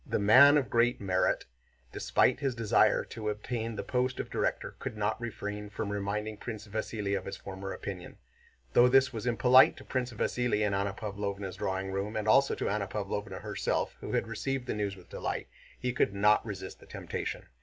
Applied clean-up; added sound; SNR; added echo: none; none; none; none.